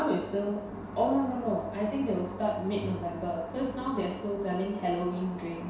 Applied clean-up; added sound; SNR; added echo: none; Organ; 15 dB; reverberation time 0.7 s.